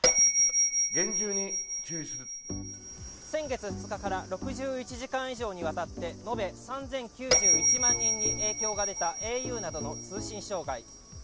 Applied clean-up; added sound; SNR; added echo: none; Bell; -5 dB; none.